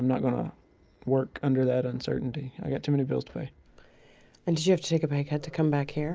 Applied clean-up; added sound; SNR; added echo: none; none; none; none.